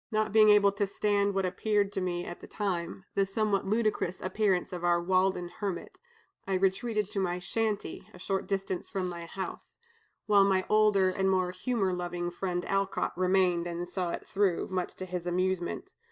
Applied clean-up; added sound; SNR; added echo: neural mask model DeepFilterNet 3.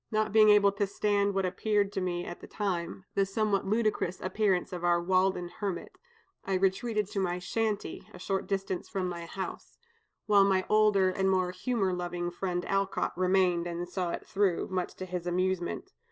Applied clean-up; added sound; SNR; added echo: neural separator model SepFormer DNS4.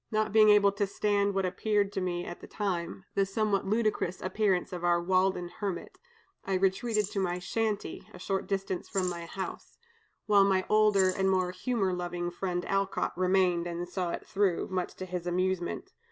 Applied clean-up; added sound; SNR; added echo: none; Rattle / Keys jangling; 17 dB; none.